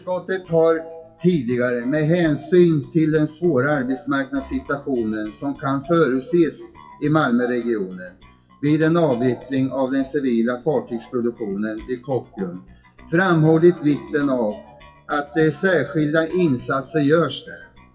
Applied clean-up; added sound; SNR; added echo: classical method WPE with log-MMSE.